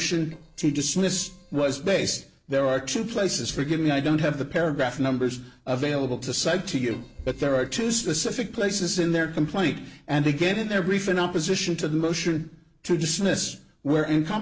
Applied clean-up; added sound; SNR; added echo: neural separator model SepFormer DNS4.